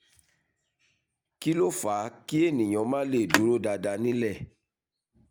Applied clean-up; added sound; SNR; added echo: none; Telephone; 3 dB; none.